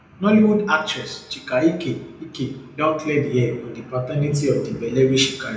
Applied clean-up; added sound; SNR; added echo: none; none; none; reverberation time 0.7 s.